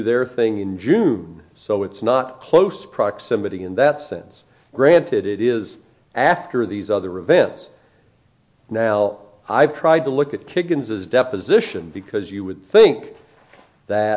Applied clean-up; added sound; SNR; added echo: none; none; none; none.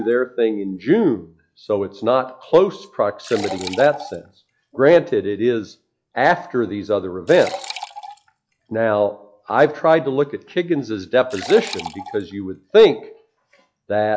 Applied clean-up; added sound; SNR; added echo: classical method log-MMSE.